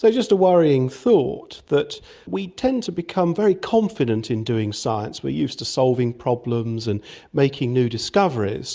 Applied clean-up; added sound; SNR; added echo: none; none; none; none.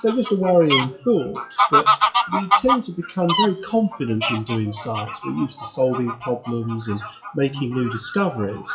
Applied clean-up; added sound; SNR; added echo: classical method WPE with log-MMSE.